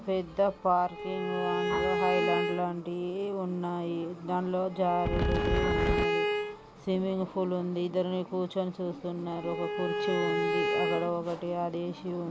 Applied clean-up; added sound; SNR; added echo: none; Bowed string instrument + Wind; 0 dB; none.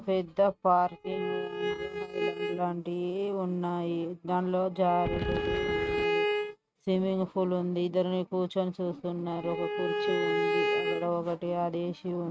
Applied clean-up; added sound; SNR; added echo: neural mask model RNNoise.